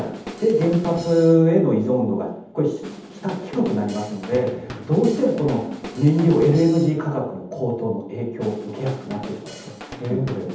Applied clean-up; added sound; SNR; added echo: none; Drum kit; 16 dB; reverberation time 0.8 s.